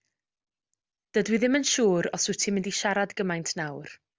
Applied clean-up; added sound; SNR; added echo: none; none; none; none.